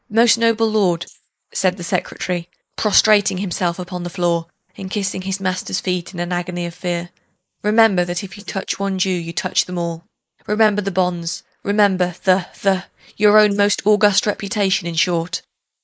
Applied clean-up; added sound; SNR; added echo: neural mask model Resemble Enhance denoiser.